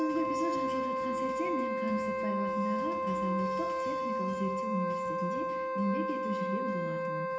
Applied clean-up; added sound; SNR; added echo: none; Wind instrument, woodwind instrument; -3 dB; reverberation time 1.1 s.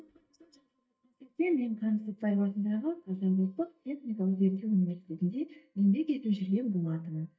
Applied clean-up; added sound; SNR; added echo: neural mask model DeepFilterNet 3.